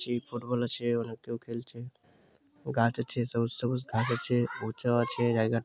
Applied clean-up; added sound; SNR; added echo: none; none; none; none.